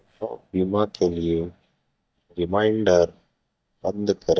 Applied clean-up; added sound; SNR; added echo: neural mask model DeepFilterNet 3.